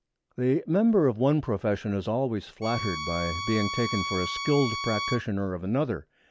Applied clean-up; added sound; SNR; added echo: none; Bowed string instrument; 7 dB; none.